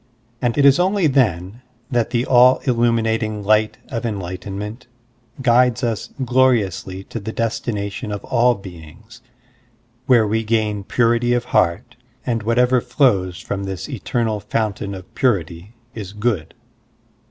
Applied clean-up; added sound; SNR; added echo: none; none; none; none.